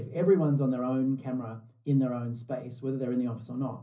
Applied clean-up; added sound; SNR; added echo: none; none; none; reverberation time 0.5 s.